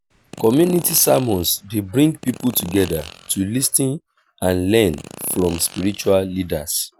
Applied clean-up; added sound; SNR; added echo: none; Fart; 19 dB; none.